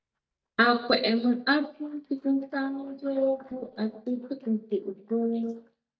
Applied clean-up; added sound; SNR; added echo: neural mask model DeepFilterNet 3.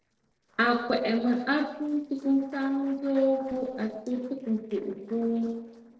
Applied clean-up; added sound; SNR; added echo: neural separator model SepFormer DNS4.